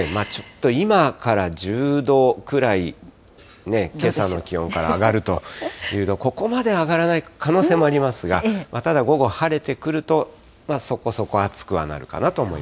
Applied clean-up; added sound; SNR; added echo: none; none; none; none.